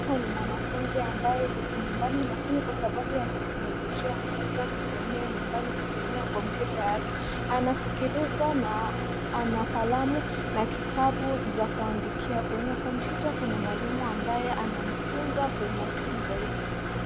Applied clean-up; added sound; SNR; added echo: none; Idling; -1 dB; none.